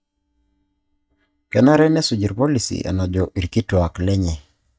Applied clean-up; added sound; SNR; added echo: neural mask model DeepFilterNet 3.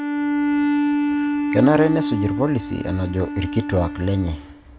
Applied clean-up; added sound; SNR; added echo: none; Bowed string instrument; 1 dB; none.